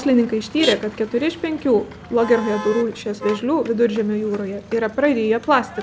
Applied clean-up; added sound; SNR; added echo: none; Motor vehicle (road); 14 dB; none.